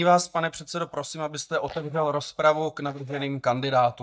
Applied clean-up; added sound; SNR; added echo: neural mask model DeepFilterNet 3.